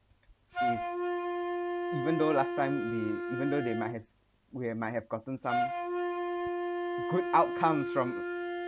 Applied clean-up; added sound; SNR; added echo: none; Wind instrument, woodwind instrument; 1 dB; none.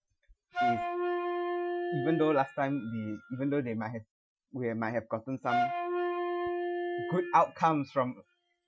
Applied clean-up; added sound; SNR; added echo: classical method Wiener filter.